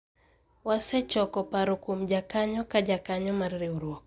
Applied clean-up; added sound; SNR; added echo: none; none; none; none.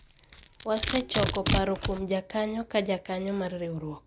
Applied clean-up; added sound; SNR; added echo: none; Domestic sounds, home sounds; 4 dB; none.